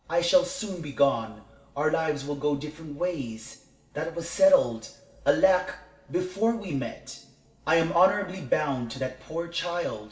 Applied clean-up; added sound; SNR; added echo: none; none; none; reverberation time 1.0 s.